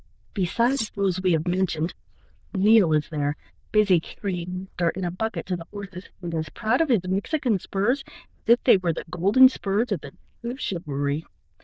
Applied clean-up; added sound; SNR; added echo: neural diffusion model UNIVERSE++.